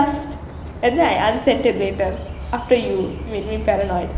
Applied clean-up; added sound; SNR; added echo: none; Bird; 10 dB; reverberation time 1.1 s.